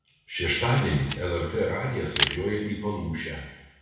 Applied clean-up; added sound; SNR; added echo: none; Camera; 5 dB; reverberation time 1.0 s.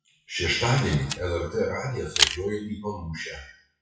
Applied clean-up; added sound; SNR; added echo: classical method WPE with log-MMSE.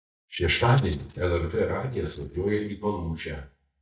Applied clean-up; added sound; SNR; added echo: neural mask model DeepFilterNet 3.